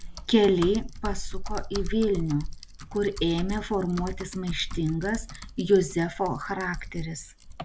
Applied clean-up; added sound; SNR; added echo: none; Typing; 7 dB; none.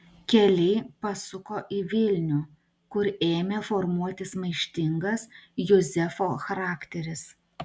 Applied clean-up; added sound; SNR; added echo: none; none; none; none.